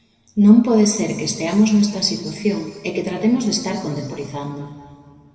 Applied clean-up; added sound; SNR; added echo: none; none; none; reverberation time 2.2 s.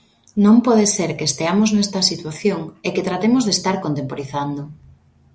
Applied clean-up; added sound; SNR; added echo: none; none; none; none.